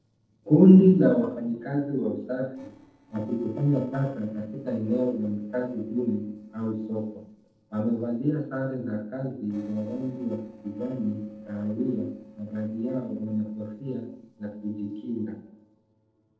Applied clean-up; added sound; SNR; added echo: neural separator model SepFormer DNS4.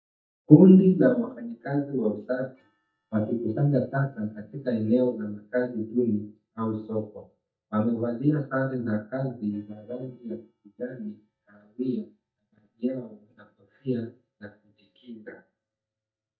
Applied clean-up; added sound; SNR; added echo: neural mask model DeepFilterNet 3.